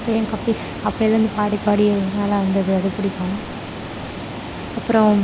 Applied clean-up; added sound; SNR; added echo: none; Water; 10 dB; none.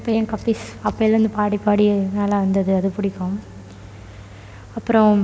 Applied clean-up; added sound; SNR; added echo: none; none; none; none.